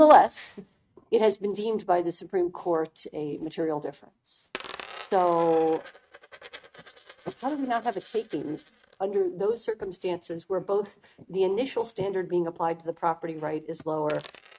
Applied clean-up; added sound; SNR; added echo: neural mask model RNNoise.